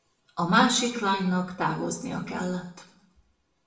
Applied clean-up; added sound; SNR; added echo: none; none; none; reverberation time 0.6 s.